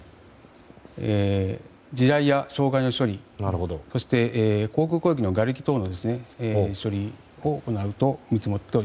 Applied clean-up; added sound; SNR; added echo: none; none; none; none.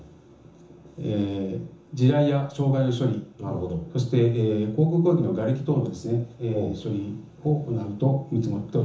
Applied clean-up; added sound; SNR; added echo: none; none; none; reverberation time 0.7 s.